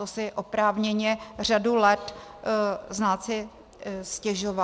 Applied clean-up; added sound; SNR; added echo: none; none; none; none.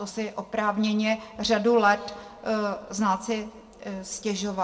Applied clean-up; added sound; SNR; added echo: none; none; none; reverberation time 1.0 s.